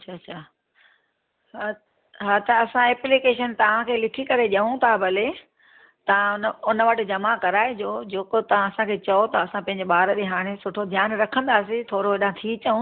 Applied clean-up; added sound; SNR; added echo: none; none; none; none.